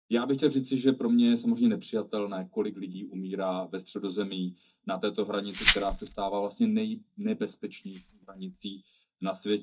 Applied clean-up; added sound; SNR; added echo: neural mask model DeepFilterNet 3.